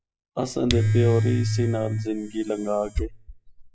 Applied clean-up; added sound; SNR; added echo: classical method spectral subtraction.